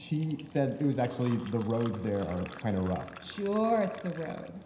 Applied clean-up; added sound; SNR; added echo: none; Fill (with liquid); 19 dB; reverberation time 0.9 s.